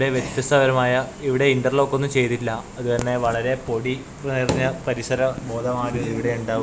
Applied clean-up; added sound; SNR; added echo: none; none; none; none.